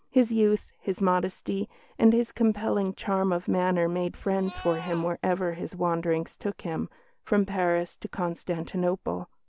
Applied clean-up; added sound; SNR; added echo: none; Livestock, farm animals, working animals; 16 dB; none.